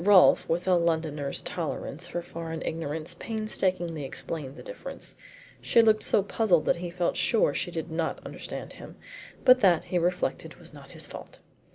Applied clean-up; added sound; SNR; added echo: none; none; none; none.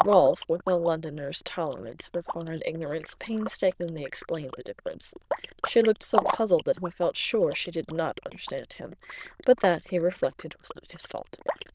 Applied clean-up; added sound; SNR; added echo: neural diffusion model UNIVERSE++.